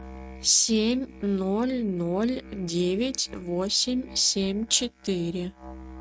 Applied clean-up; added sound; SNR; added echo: neural mask model RNNoise.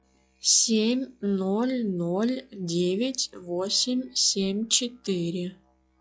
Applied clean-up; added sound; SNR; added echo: classical method log-MMSE.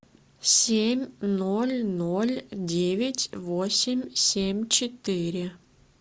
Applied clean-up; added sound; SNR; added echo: none; none; none; none.